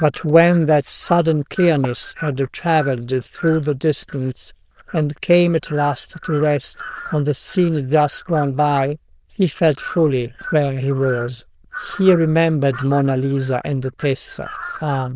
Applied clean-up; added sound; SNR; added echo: neural diffusion model UNIVERSE++.